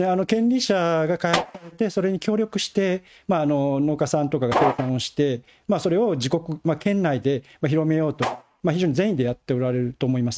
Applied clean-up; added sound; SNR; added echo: neural mask model RNNoise.